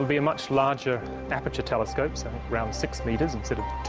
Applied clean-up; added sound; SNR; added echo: none; none; none; none.